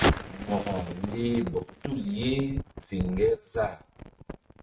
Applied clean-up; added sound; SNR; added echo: neural mask model RNNoise.